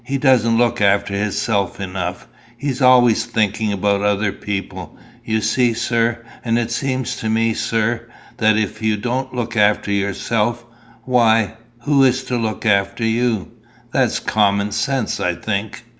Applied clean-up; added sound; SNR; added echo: none; none; none; none.